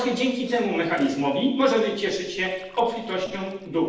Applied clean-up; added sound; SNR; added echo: neural separator model SepFormer DNS4.